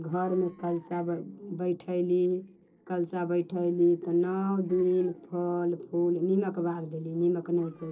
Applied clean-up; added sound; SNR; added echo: neural separator model SepFormer DNS4.